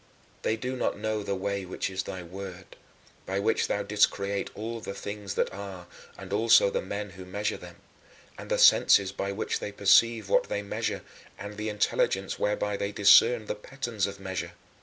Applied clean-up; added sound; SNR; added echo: none; none; none; none.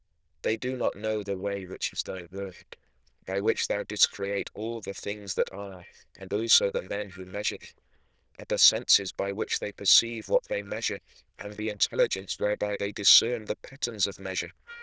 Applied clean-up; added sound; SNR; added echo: neural diffusion model UNIVERSE++.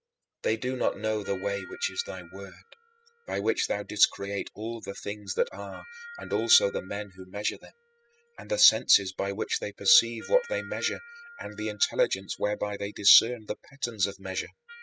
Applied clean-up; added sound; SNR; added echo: classical method spectral subtraction.